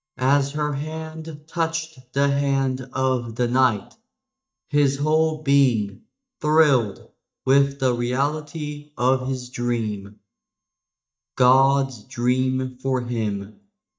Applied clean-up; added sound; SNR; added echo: neural mask model DeepFilterNet 3.